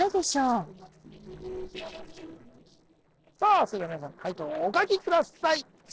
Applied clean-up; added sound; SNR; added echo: neural separator model SepFormer DNS4.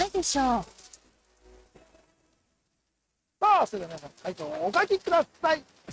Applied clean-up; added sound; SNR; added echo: neural mask model RNNoise.